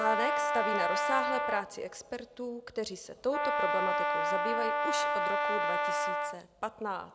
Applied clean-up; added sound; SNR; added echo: none; Brass instrument; -4 dB; none.